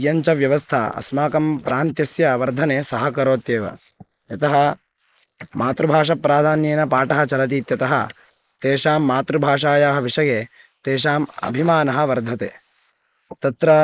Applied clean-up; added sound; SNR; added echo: neural mask model Resemble Enhance denoiser.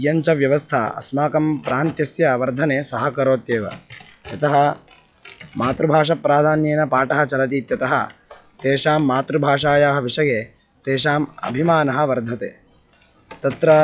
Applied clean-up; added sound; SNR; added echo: classical method log-MMSE.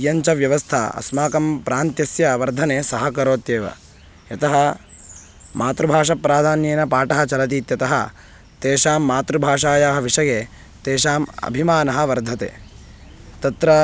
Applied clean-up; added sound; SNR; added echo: none; none; none; none.